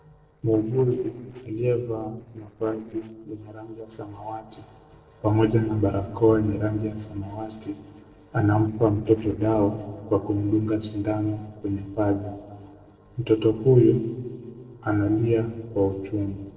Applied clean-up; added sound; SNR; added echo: neural separator model SepFormer DNS4.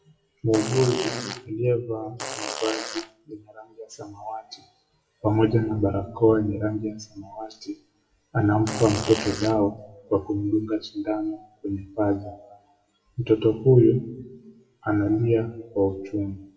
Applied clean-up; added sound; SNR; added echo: classical method WPE with log-MMSE.